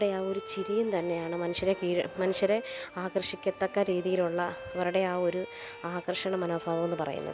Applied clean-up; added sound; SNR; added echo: none; Bowed string instrument; 14 dB; none.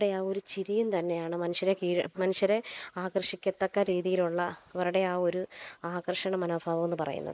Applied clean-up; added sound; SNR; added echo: neural mask model Resemble Enhance denoiser.